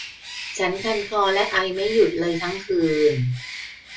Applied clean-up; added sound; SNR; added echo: none; Bird; 13 dB; reverberation time 0.2 s.